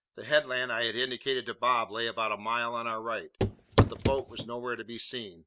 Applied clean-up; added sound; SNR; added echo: none; Walk, footsteps / Run / Wood; -4 dB; none.